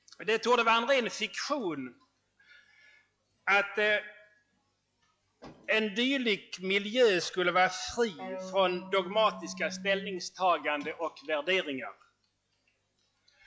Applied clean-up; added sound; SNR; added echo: classical method log-MMSE.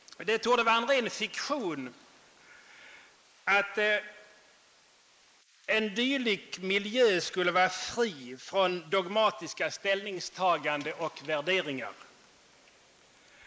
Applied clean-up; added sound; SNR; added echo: neural mask model Resemble Enhance denoiser.